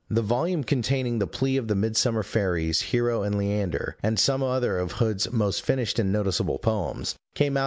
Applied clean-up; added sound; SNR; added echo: none; none; none; none.